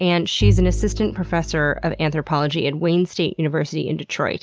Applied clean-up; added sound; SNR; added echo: none; Bowed string instrument; 4 dB; none.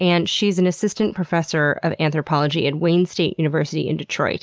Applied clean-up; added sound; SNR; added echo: none; none; none; none.